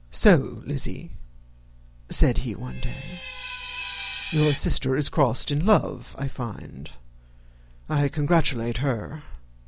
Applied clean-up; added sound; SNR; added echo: none; Screech; 9 dB; none.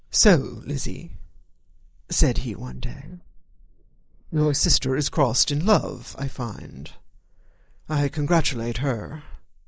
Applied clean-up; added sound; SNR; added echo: neural mask model Resemble Enhance denoiser.